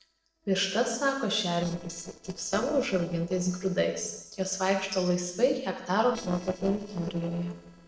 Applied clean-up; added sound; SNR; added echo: neural separator model SepFormer DNS4.